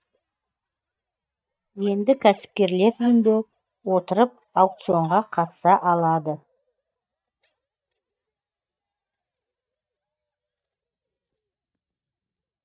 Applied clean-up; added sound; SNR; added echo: neural mask model DeepFilterNet 3.